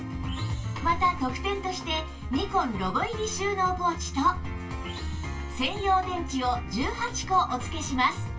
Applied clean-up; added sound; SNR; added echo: none; none; none; reverberation time 0.2 s.